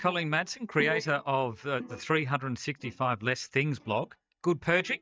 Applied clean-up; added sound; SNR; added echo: neural mask model DeepFilterNet 3.